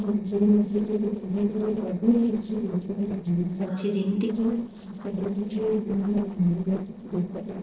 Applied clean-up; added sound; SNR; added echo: neural separator model SepFormer DNS4.